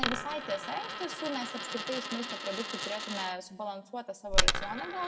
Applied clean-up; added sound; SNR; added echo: none; Coin (dropping); -4 dB; reverberation time 1.0 s.